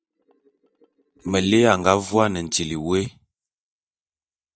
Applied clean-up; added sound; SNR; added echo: neural mask model DeepFilterNet 3.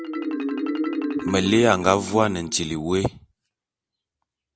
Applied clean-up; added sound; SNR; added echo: none; Marimba, xylophone; 6 dB; none.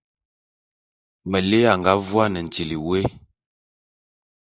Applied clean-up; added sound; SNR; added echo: neural mask model Resemble Enhance denoiser.